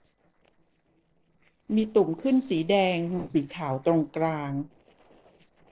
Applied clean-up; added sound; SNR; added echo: neural separator model SepFormer DNS4.